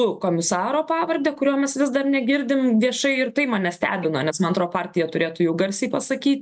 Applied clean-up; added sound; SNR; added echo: none; none; none; none.